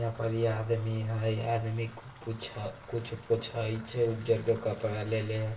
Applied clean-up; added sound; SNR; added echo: none; Bathtub (filling or washing) / Water tap, faucet; 20 dB; reverberation time 0.1 s.